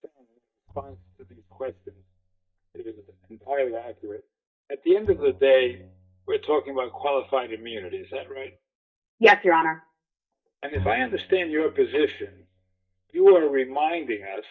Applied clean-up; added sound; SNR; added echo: neural mask model DeepFilterNet 3.